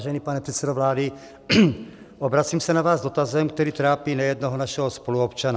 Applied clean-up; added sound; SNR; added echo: none; none; none; none.